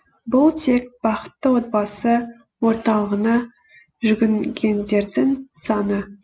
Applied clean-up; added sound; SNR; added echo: none; none; none; none.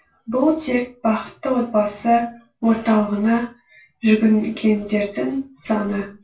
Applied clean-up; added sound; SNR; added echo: none; none; none; reverberation time 0.2 s.